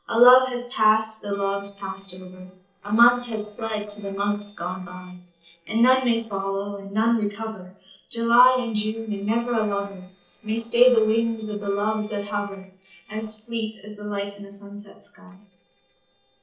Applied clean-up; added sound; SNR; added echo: neural separator model SepFormer DNS4.